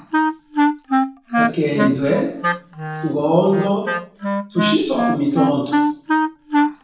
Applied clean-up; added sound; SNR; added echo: none; Wind instrument, woodwind instrument; -1 dB; reverberation time 0.6 s.